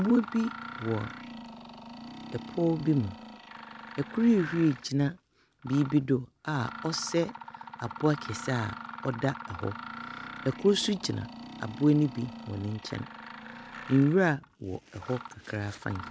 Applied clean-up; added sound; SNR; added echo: none; Mechanisms; 13 dB; none.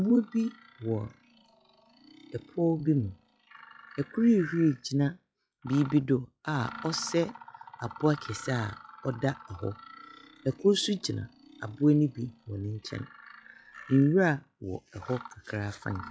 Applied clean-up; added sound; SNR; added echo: classical method log-MMSE.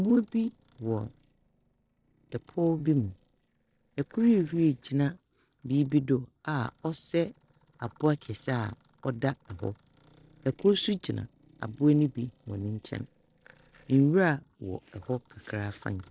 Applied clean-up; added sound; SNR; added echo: neural separator model SepFormer DNS4.